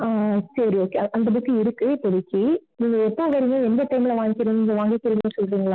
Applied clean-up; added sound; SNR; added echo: none; none; none; none.